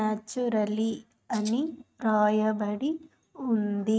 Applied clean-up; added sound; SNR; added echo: neural mask model RNNoise.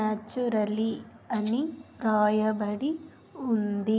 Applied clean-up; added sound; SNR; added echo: none; Rattle (instrument); 17 dB; none.